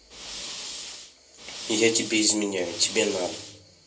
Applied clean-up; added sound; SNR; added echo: none; Fire; 10 dB; reverberation time 0.3 s.